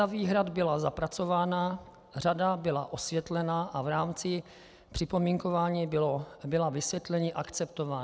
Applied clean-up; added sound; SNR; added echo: none; none; none; none.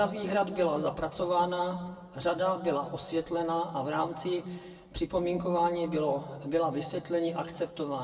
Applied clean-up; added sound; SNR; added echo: none; none; none; reverberation time 1.2 s.